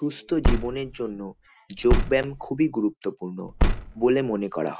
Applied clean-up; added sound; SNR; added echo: none; Car; -1 dB; none.